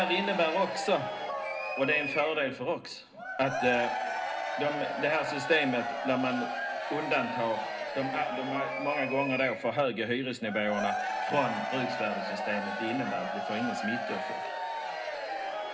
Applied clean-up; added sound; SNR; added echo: none; Crowd / Cheering; 3 dB; reverberation time 0.2 s.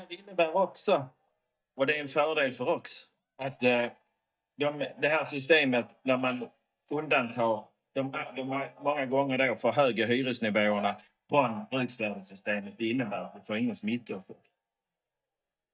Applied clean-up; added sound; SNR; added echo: neural mask model DeepFilterNet 3.